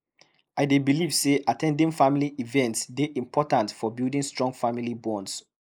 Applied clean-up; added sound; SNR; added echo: neural mask model Resemble Enhance denoiser.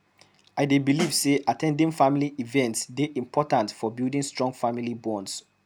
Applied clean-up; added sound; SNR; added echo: none; Snare drum; 12 dB; none.